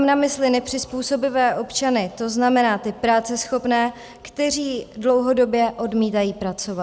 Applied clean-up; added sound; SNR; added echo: none; none; none; none.